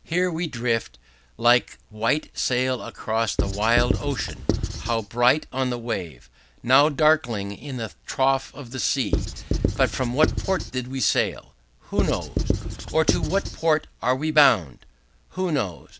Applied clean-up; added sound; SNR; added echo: none; Writing; 1 dB; none.